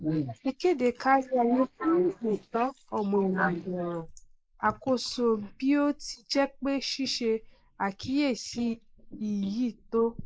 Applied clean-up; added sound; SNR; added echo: neural mask model Resemble Enhance denoiser.